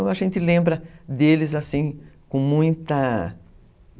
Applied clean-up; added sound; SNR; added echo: none; none; none; none.